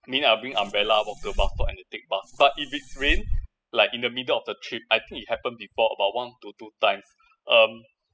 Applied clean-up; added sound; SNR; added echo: classical method spectral subtraction.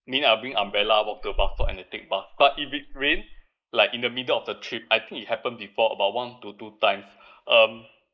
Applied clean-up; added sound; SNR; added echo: neural mask model Resemble Enhance denoiser.